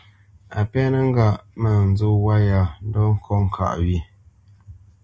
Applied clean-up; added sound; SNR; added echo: none; none; none; none.